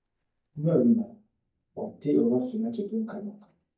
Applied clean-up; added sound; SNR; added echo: neural mask model DeepFilterNet 3.